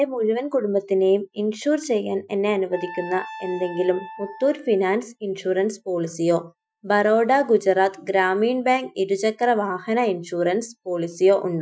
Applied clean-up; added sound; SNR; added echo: classical method Wiener filter.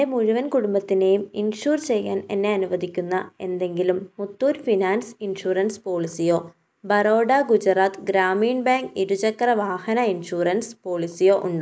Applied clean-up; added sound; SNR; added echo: neural mask model Resemble Enhance denoiser.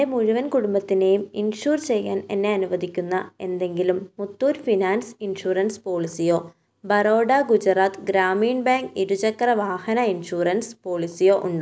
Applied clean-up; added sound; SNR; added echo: none; none; none; none.